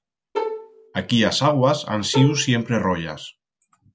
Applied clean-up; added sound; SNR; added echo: none; Bowed string instrument; 9 dB; none.